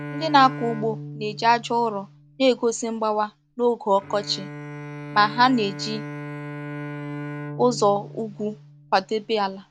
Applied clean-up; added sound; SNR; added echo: none; Bowed string instrument; 12 dB; none.